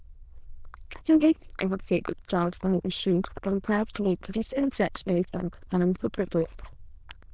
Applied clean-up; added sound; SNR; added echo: neural diffusion model UNIVERSE++.